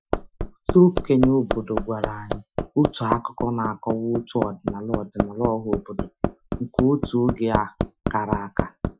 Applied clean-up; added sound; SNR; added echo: classical method Wiener filter.